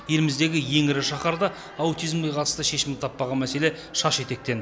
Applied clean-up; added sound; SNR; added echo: none; none; none; none.